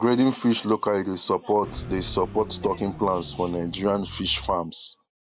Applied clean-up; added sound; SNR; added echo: none; Car; 13 dB; none.